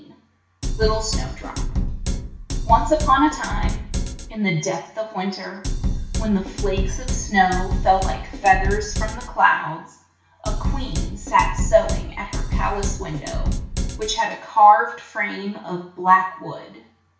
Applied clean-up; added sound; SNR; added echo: none; Drum kit; 2 dB; reverberation time 0.6 s.